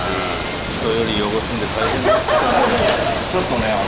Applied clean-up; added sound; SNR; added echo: none; Ocean / Boat, Water vehicle; 5 dB; none.